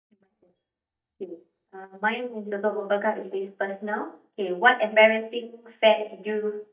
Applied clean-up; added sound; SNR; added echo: neural mask model DeepFilterNet 3.